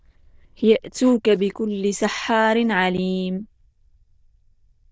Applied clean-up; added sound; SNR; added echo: neural diffusion model UNIVERSE++.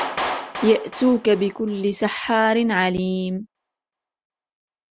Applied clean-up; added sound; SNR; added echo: none; Clapping; 12 dB; none.